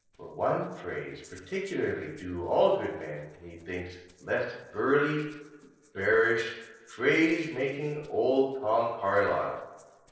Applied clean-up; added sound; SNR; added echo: neural separator model SepFormer DNS4.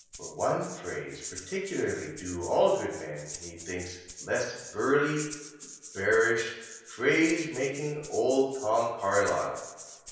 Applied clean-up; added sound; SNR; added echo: none; Rattle (instrument); 15 dB; reverberation time 0.9 s.